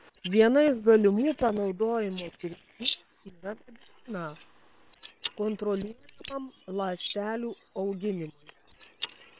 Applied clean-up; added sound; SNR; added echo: neural separator model SepFormer WHAM!.